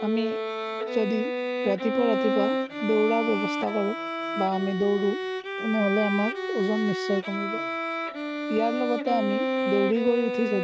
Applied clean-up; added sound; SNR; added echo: none; Bowed string instrument; 2 dB; none.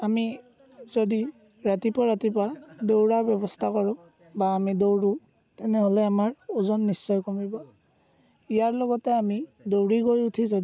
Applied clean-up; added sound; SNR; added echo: none; none; none; none.